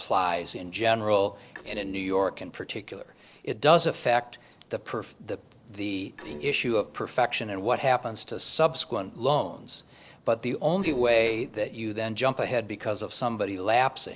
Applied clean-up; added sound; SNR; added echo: neural separator model SepFormer DNS4.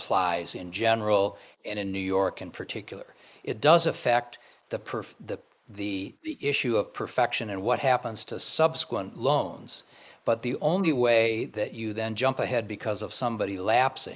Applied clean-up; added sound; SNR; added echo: neural mask model Resemble Enhance denoiser.